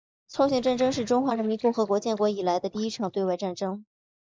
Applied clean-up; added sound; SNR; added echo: neural mask model DeepFilterNet 3.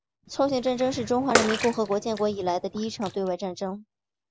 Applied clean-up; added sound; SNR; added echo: none; Bathtub (filling or washing) / Water / Splash, splatter; 5 dB; none.